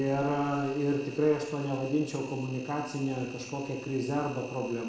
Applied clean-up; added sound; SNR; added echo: none; Engine; 18 dB; reverberation time 1.0 s.